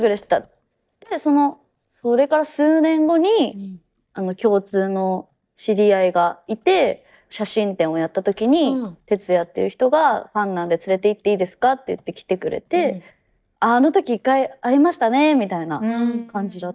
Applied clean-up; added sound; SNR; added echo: neural mask model DeepFilterNet 3.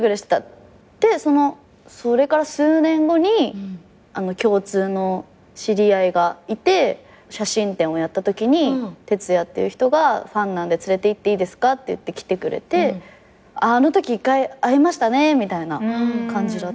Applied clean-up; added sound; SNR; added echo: none; none; none; none.